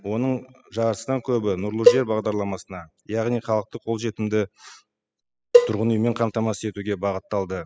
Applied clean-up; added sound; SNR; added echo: classical method spectral subtraction.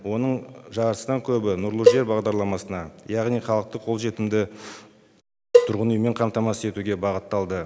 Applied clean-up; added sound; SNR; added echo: none; Cowbell; -2 dB; none.